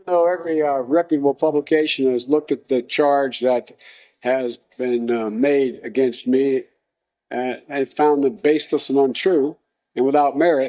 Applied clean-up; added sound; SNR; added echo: neural mask model DeepFilterNet 3.